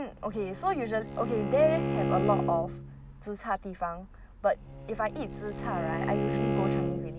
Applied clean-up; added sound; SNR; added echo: none; Bowed string instrument; 2 dB; none.